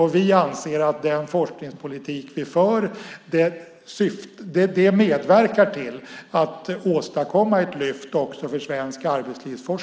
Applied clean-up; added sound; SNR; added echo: none; none; none; none.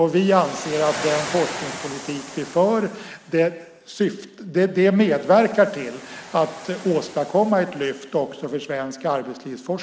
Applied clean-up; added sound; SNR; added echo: none; Waves, surf; 15 dB; none.